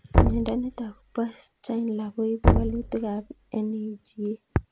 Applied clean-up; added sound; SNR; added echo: none; Knock; -2 dB; none.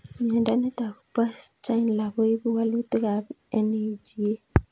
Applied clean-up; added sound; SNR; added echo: none; none; none; none.